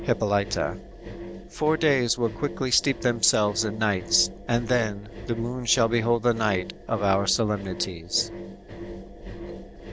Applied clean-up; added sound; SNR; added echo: none; Engine; 12 dB; none.